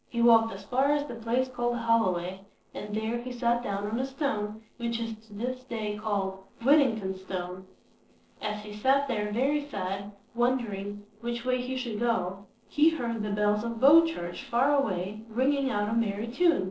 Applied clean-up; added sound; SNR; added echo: neural separator model SepFormer DNS4.